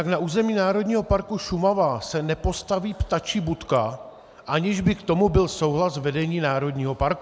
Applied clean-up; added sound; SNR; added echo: none; none; none; none.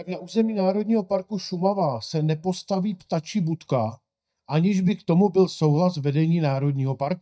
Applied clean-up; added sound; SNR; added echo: neural mask model DeepFilterNet 3.